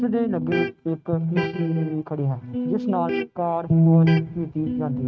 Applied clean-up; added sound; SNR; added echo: neural mask model RNNoise.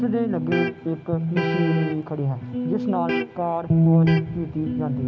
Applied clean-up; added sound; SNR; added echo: none; Electric guitar; -2 dB; none.